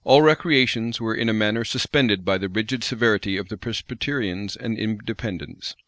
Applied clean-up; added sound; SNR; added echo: none; none; none; none.